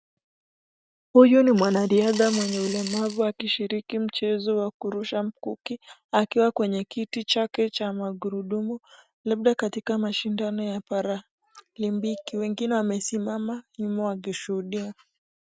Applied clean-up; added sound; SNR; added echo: none; Coin (dropping) / Glass; 12 dB; none.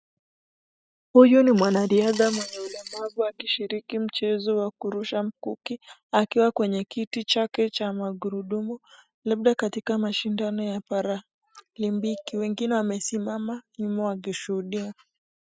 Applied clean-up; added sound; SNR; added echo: classical method spectral subtraction.